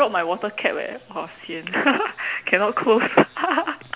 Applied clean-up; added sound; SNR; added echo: none; none; none; none.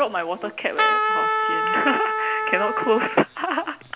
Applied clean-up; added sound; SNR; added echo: none; Trumpet; -1 dB; none.